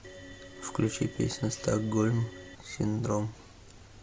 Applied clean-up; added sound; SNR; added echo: none; Organ; 16 dB; none.